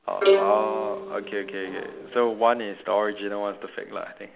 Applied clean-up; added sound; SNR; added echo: none; Bowed string instrument; 0 dB; none.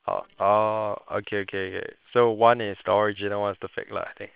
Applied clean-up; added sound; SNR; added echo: neural separator model SepFormer WHAM!.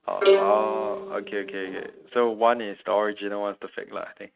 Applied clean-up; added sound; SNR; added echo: neural mask model RNNoise.